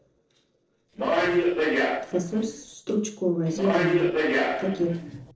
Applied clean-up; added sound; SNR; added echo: neural separator model SepFormer DNS4.